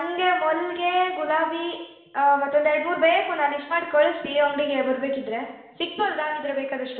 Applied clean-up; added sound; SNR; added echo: none; none; none; reverberation time 1.0 s.